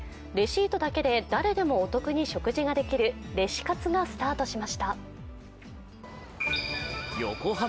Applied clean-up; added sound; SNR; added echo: none; none; none; none.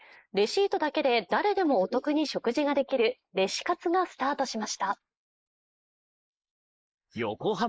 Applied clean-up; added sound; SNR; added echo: neural mask model Resemble Enhance denoiser.